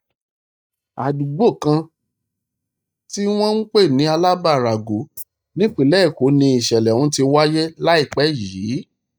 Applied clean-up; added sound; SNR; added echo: neural mask model DeepFilterNet 3.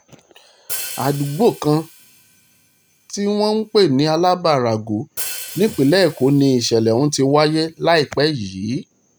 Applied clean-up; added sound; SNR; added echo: none; Hi-hat; 16 dB; none.